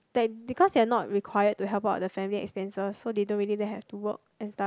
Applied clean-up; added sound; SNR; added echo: none; none; none; none.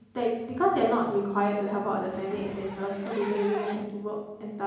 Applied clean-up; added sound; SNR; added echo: none; Zipper (clothing); 16 dB; reverberation time 1.0 s.